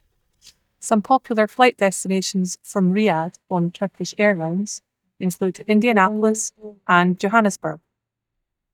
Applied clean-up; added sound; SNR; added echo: neural mask model DeepFilterNet 3.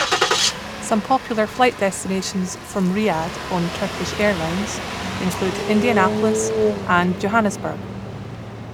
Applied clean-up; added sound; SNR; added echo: none; Engine starting; 3 dB; none.